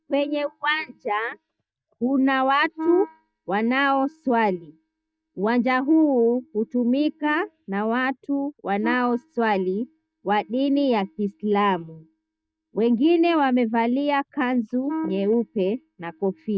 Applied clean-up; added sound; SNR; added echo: neural mask model DeepFilterNet 3.